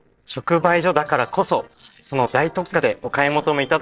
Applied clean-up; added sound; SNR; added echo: neural separator model SepFormer DNS4.